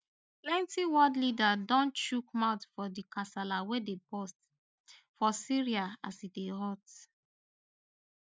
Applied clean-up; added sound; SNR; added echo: none; none; none; none.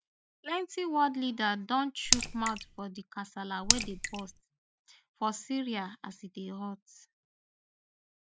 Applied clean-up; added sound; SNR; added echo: none; Raindrop / Splash, splatter; -5 dB; none.